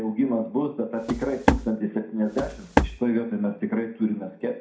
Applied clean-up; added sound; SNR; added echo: none; Walk, footsteps; 0 dB; reverberation time 0.4 s.